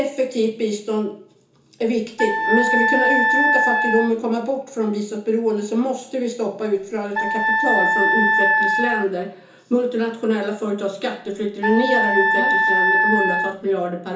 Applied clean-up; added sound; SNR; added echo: none; Wind instrument, woodwind instrument; -3 dB; reverberation time 0.7 s.